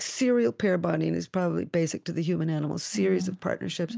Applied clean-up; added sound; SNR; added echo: none; none; none; none.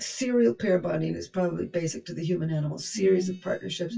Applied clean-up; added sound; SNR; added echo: classical method WPE with log-MMSE.